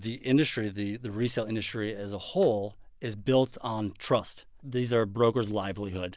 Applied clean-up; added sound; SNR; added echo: none; none; none; none.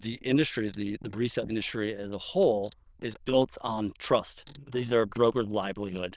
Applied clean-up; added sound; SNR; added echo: neural diffusion model UNIVERSE++.